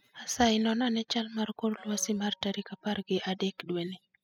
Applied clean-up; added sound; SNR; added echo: classical method spectral subtraction.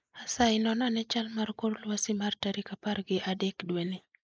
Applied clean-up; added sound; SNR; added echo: neural mask model Resemble Enhance denoiser.